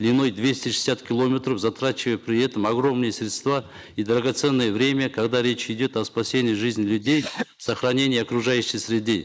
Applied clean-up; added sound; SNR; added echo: neural mask model Resemble Enhance denoiser.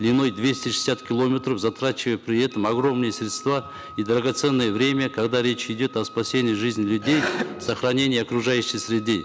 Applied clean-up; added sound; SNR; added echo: none; Wind instrument, woodwind instrument; 20 dB; none.